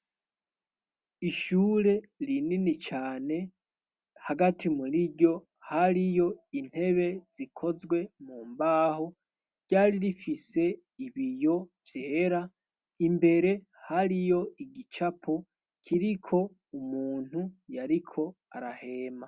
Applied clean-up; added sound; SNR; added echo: none; none; none; none.